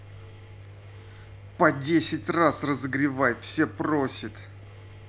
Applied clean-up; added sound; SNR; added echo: none; Engine; 20 dB; none.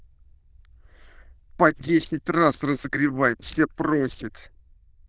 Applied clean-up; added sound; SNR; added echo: neural diffusion model UNIVERSE++.